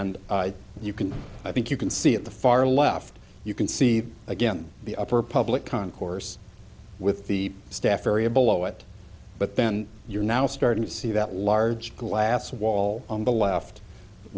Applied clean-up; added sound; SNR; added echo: none; none; none; none.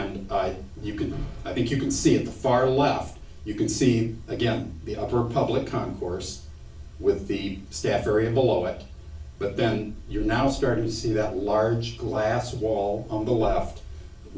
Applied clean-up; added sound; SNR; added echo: none; none; none; reverberation time 0.3 s.